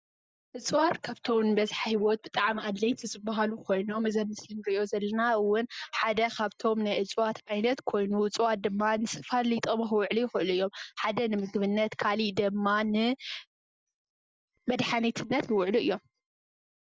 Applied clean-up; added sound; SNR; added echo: neural mask model DeepFilterNet 3.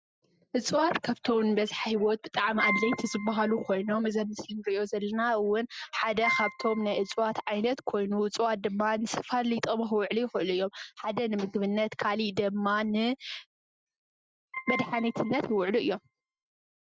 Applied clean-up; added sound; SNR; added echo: neural mask model RNNoise.